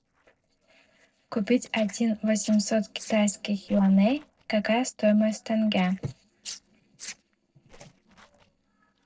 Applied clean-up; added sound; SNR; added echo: neural separator model SepFormer DNS4.